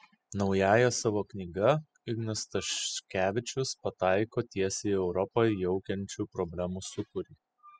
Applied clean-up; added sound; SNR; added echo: classical method spectral subtraction.